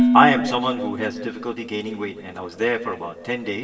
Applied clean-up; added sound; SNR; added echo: none; Dishes, pots, and pans; 3 dB; reverberation time 1.4 s.